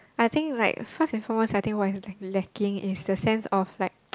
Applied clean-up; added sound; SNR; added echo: none; none; none; none.